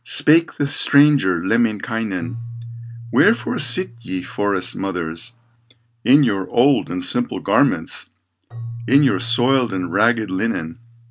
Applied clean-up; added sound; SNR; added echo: none; Keyboard (musical); 17 dB; none.